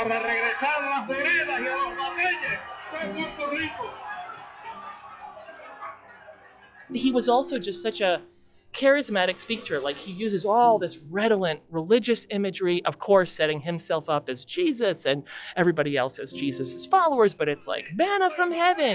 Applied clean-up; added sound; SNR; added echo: classical method log-MMSE.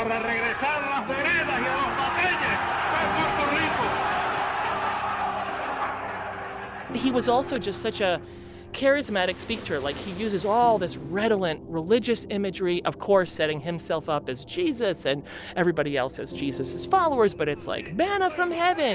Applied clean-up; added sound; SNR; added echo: none; Waves, surf; 17 dB; none.